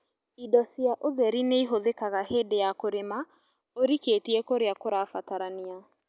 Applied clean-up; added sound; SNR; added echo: none; none; none; none.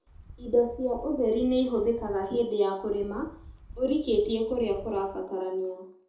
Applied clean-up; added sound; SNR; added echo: none; Wind; 19 dB; reverberation time 0.5 s.